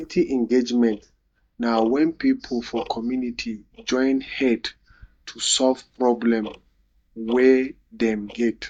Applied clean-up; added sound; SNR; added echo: neural mask model DeepFilterNet 3.